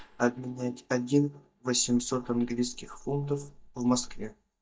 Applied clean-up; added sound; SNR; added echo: neural mask model DeepFilterNet 3.